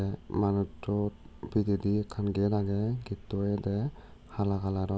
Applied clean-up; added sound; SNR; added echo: none; none; none; none.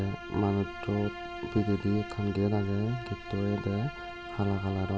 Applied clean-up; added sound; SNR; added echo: none; Bowed string instrument; 11 dB; none.